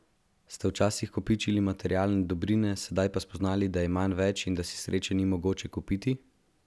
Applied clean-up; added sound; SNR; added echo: none; none; none; none.